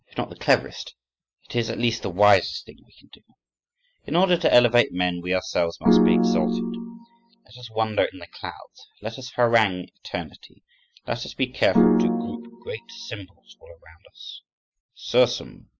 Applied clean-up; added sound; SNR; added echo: classical method spectral subtraction.